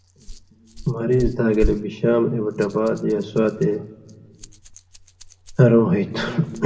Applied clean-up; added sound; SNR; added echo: none; Rattle; 11 dB; reverberation time 1.1 s.